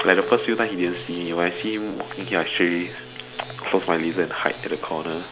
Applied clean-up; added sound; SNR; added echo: none; Chink, clink; 13 dB; none.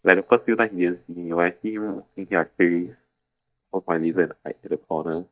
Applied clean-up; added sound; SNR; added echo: neural mask model DeepFilterNet 3.